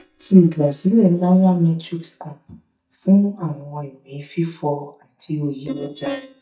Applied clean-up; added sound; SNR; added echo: neural mask model DeepFilterNet 3.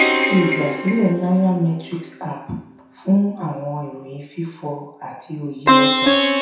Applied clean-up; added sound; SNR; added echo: none; Plucked string instrument; 0 dB; reverberation time 0.7 s.